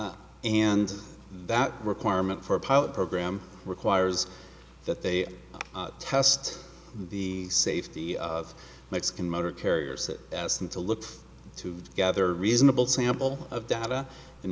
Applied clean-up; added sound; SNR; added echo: none; none; none; none.